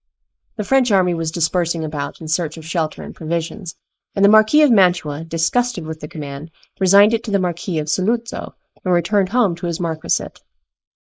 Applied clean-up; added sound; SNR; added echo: neural mask model Resemble Enhance denoiser.